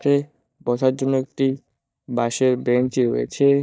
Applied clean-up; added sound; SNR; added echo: neural mask model DeepFilterNet 3.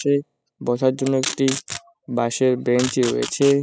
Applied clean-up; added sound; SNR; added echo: classical method spectral subtraction.